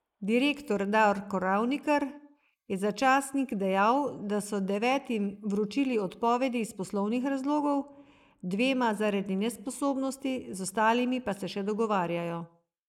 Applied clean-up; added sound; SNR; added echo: neural mask model Resemble Enhance denoiser.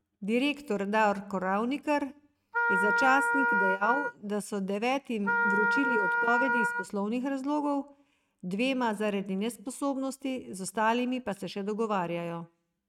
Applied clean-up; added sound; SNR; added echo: neural mask model RNNoise.